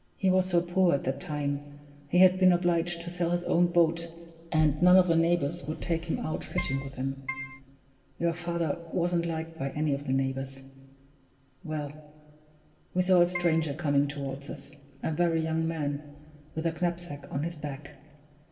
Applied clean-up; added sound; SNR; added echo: none; Keyboard (musical); 8 dB; reverberation time 2.0 s.